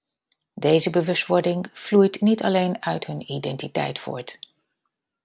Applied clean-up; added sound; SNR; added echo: none; none; none; none.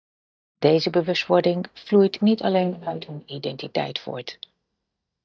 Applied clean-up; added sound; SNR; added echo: neural mask model DeepFilterNet 3.